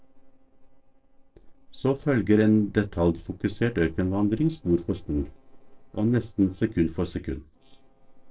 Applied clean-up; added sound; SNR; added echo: neural separator model SepFormer DNS4.